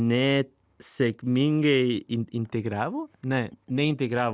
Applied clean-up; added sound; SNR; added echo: none; none; none; none.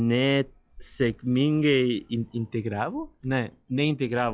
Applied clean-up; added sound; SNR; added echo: classical method log-MMSE.